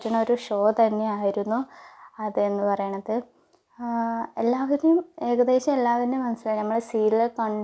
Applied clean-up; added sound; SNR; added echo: none; none; none; none.